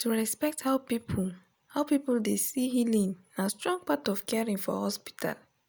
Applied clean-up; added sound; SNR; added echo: none; none; none; none.